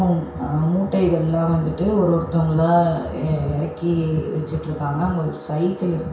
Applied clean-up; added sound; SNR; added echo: none; Wind instrument, woodwind instrument; 19 dB; reverberation time 0.6 s.